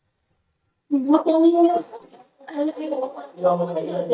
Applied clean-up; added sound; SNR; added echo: neural mask model DeepFilterNet 3.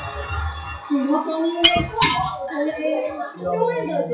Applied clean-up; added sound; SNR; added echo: classical method WPE with log-MMSE.